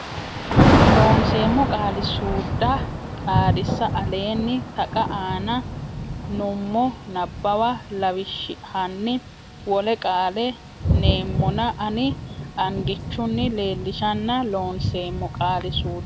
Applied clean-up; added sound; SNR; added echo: none; Thunder / Rain; -1 dB; none.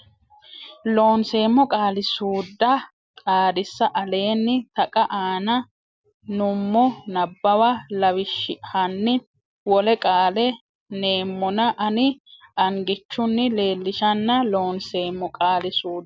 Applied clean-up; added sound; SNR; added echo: none; none; none; none.